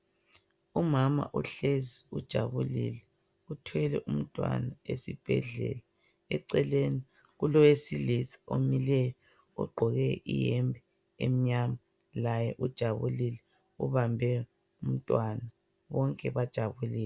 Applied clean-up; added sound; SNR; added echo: none; none; none; none.